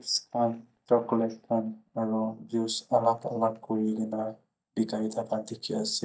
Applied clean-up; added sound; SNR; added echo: neural mask model DeepFilterNet 3.